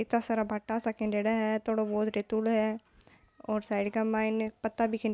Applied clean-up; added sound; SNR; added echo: none; none; none; none.